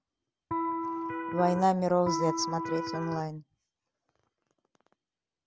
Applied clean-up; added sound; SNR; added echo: none; Electric guitar; 1 dB; none.